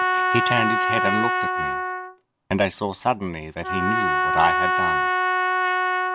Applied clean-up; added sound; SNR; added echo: none; Trumpet; -4 dB; none.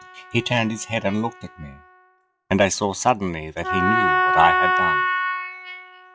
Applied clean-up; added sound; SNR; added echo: classical method log-MMSE.